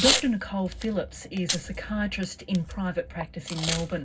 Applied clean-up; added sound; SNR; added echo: none; Packing tape, duct tape / Tearing; 3 dB; reverberation time 0.4 s.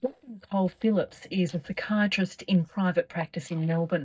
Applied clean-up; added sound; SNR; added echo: neural mask model DeepFilterNet 3.